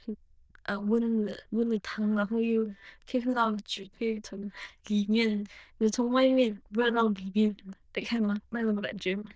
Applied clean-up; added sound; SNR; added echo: neural diffusion model UNIVERSE++.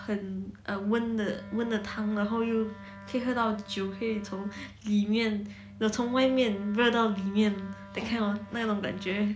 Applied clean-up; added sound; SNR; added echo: none; Wind instrument, woodwind instrument; 17 dB; none.